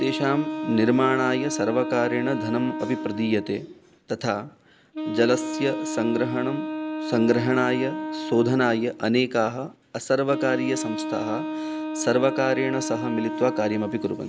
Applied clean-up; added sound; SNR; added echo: none; Wind instrument, woodwind instrument; 6 dB; none.